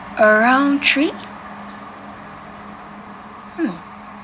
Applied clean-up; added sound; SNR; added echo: none; none; none; none.